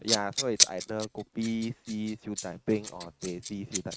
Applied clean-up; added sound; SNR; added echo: neural mask model RNNoise.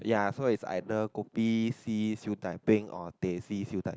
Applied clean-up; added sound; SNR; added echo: none; none; none; none.